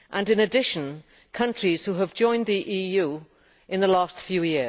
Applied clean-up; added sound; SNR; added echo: none; none; none; none.